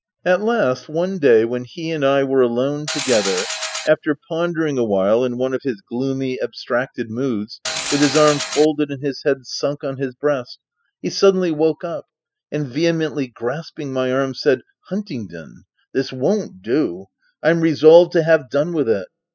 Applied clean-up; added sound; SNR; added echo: classical method spectral subtraction.